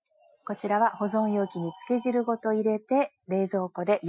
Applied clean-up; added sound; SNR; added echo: classical method Wiener filter.